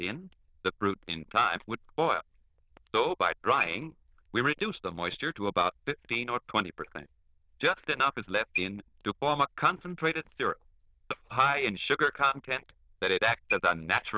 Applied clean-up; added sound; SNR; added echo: neural diffusion model UNIVERSE++.